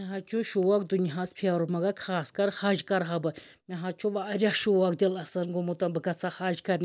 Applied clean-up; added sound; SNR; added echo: none; none; none; none.